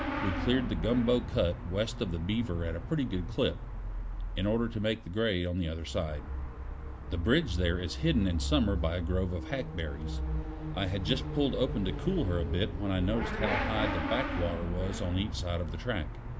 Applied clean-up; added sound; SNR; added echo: none; Motorcycle / Accelerating, revving, vroom; 4 dB; none.